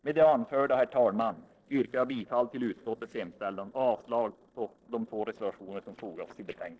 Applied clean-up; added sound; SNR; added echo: neural separator model SepFormer DNS4.